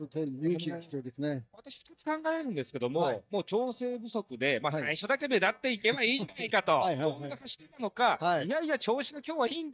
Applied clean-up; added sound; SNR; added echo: neural mask model DeepFilterNet 3.